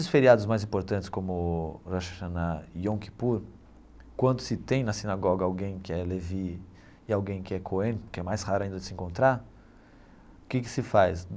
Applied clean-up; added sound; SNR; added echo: none; none; none; none.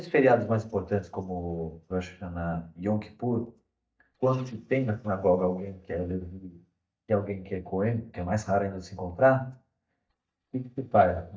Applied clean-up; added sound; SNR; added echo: neural mask model DeepFilterNet 3.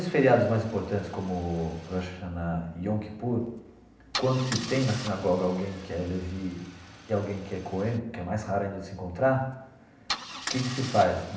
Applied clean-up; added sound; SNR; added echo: none; Idling / Engine starting / Car; 13 dB; reverberation time 0.8 s.